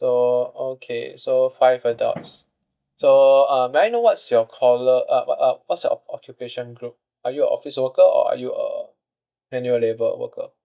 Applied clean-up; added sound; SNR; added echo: neural mask model DeepFilterNet 3.